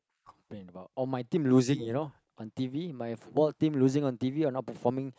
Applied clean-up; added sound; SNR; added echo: neural mask model Resemble Enhance denoiser.